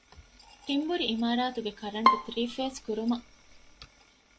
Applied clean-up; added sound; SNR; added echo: none; Bowed string instrument; -2 dB; none.